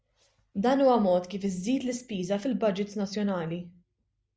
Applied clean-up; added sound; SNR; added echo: none; none; none; none.